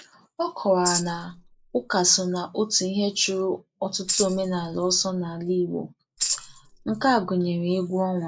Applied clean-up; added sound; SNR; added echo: neural mask model Resemble Enhance denoiser.